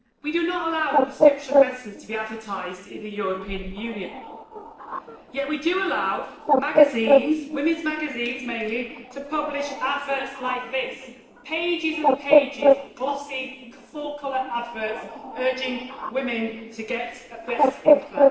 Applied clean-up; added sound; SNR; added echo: neural separator model SepFormer DNS4.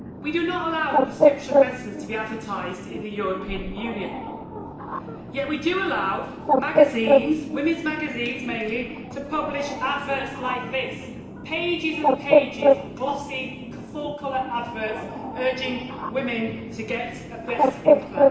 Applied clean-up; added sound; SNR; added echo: none; Bird; -3 dB; reverberation time 1.1 s.